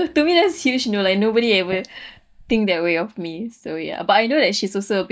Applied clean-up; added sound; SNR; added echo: neural mask model DeepFilterNet 3.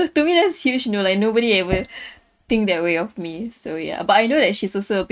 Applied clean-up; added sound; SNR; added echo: neural mask model RNNoise.